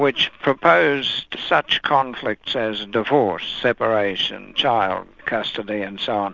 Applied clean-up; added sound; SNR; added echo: none; none; none; none.